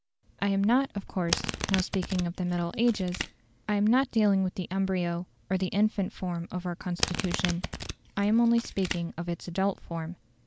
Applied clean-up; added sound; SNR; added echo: none; Domestic sounds, home sounds; 7 dB; none.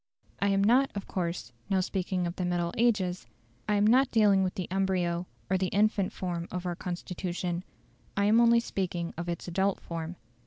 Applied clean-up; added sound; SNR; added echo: none; none; none; none.